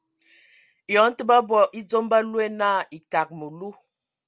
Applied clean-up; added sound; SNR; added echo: none; none; none; none.